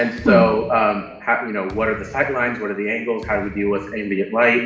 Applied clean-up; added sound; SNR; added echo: none; Thump, thud; 20 dB; reverberation time 0.9 s.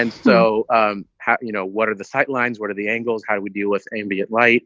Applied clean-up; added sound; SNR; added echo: none; none; none; none.